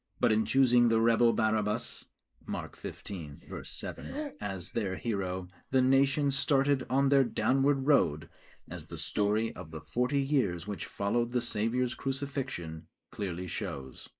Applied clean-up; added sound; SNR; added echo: neural mask model Resemble Enhance denoiser.